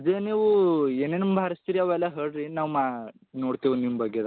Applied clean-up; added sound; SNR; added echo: none; none; none; none.